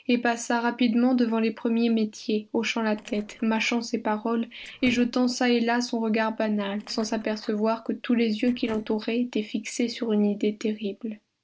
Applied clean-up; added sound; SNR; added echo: neural separator model SepFormer DNS4.